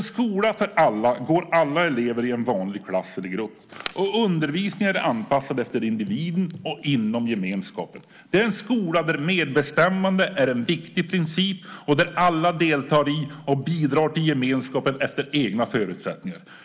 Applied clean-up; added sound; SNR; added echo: none; none; none; none.